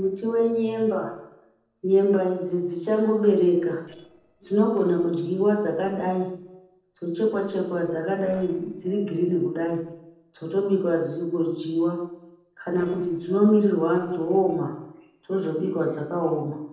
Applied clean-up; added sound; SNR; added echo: neural separator model SepFormer DNS4.